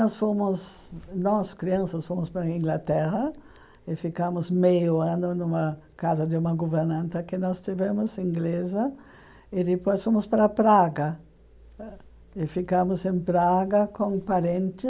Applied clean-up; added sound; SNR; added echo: none; none; none; none.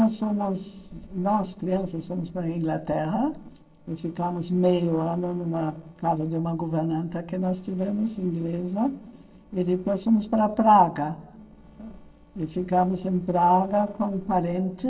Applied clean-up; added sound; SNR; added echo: neural separator model SepFormer DNS4.